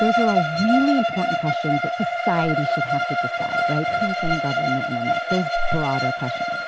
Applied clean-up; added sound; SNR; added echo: none; Bowed string instrument; -3 dB; none.